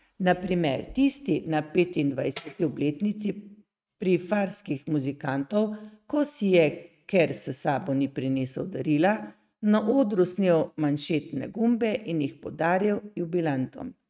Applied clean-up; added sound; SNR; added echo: neural mask model RNNoise.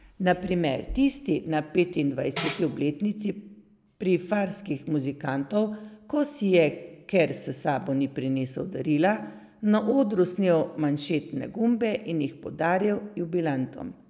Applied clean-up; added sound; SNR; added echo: none; Tambourine; 12 dB; none.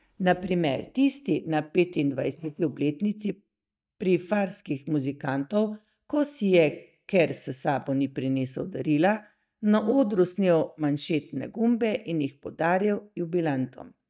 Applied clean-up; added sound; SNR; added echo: neural mask model DeepFilterNet 3.